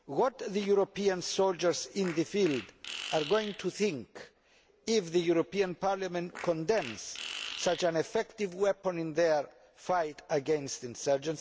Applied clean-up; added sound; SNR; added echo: none; Fart; 12 dB; none.